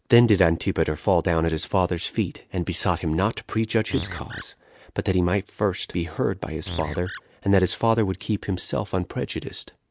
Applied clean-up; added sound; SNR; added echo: none; Animal; 12 dB; none.